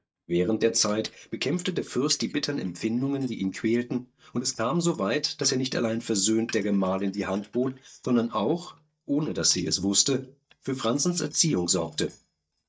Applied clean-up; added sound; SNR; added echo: neural mask model DeepFilterNet 3.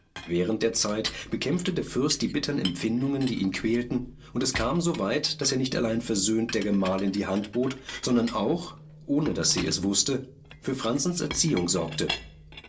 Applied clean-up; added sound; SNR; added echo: none; Chink, clink; 15 dB; reverberation time 0.2 s.